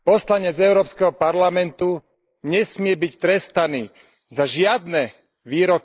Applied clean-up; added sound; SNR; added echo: neural mask model Resemble Enhance denoiser.